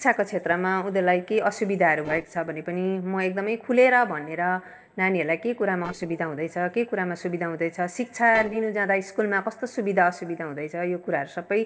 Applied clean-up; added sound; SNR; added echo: neural separator model SepFormer DNS4.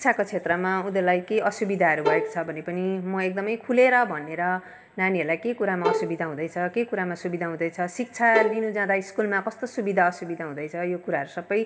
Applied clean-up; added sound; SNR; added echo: none; Bowed string instrument; 5 dB; reverberation time 1.3 s.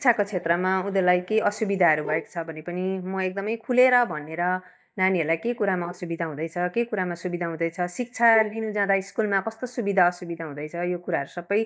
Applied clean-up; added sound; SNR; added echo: neural mask model DeepFilterNet 3.